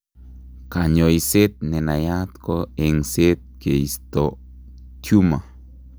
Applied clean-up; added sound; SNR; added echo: none; none; none; none.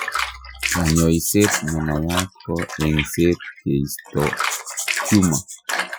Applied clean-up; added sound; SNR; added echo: classical method Wiener filter.